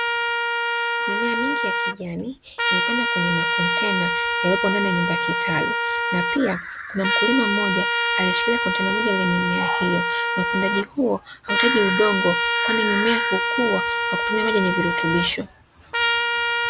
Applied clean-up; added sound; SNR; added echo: none; Trumpet; -2 dB; none.